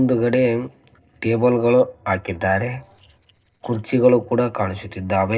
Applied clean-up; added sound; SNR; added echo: neural separator model SepFormer DNS4.